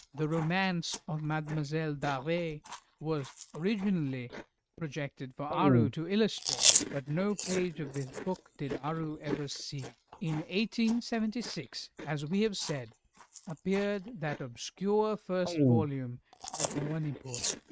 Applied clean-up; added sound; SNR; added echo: neural mask model RNNoise.